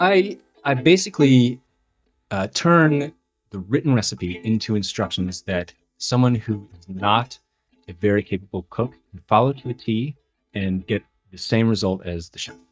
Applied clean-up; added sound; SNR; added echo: neural mask model DeepFilterNet 3.